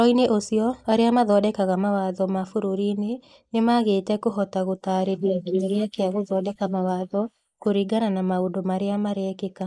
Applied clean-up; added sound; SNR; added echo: neural mask model Resemble Enhance denoiser.